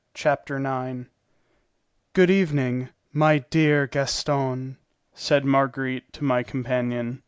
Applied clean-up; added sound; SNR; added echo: none; none; none; none.